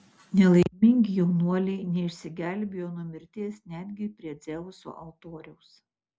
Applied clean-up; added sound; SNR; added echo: none; none; none; none.